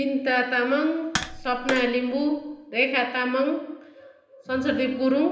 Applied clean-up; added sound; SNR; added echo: none; Tap; 10 dB; reverberation time 0.9 s.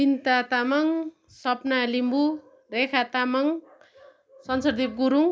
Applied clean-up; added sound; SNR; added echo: none; none; none; none.